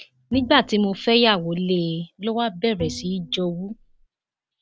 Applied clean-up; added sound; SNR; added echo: none; Bowed string instrument; 15 dB; none.